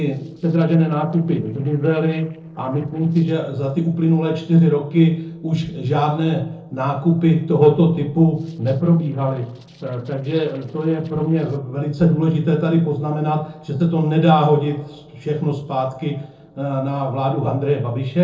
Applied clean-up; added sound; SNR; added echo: neural separator model SepFormer DNS4.